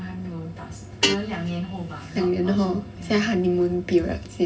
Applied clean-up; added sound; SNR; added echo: none; Guitar; 8 dB; reverberation time 0.4 s.